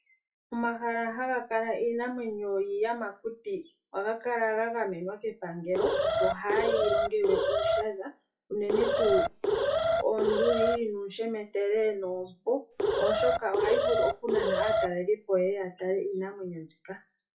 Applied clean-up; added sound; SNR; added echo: classical method WPE with log-MMSE.